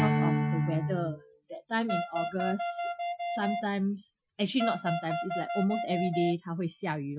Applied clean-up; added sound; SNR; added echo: classical method Wiener filter.